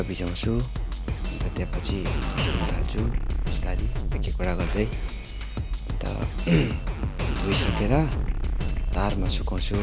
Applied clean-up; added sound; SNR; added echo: none; Drum kit; -4 dB; none.